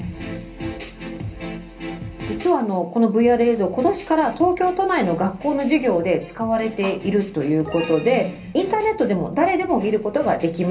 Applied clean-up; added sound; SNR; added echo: none; none; none; reverberation time 0.3 s.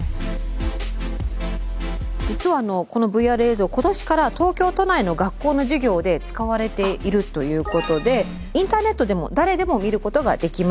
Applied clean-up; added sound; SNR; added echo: none; none; none; none.